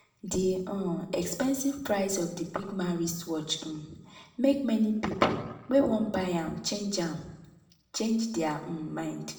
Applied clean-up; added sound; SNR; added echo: none; none; none; reverberation time 0.7 s.